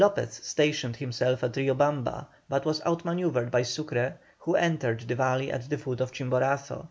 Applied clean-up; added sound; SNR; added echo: none; none; none; none.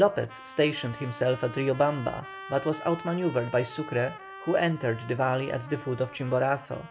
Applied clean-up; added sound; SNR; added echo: none; Trumpet; 16 dB; none.